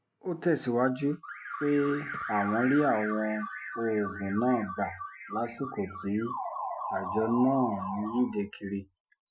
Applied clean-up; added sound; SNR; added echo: classical method Wiener filter.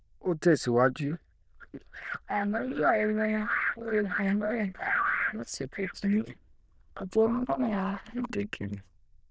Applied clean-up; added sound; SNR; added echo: neural diffusion model UNIVERSE++.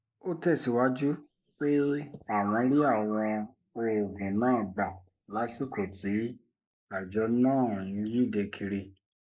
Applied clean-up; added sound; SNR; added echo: neural mask model Resemble Enhance denoiser.